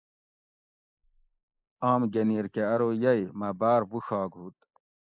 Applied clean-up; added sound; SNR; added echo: neural mask model Resemble Enhance denoiser.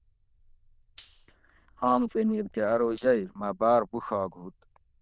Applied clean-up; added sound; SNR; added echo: neural diffusion model UNIVERSE++.